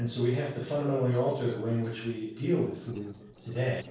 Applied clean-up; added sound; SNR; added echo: neural separator model SepFormer DNS4.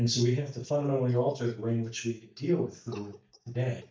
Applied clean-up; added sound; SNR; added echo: neural mask model DeepFilterNet 3.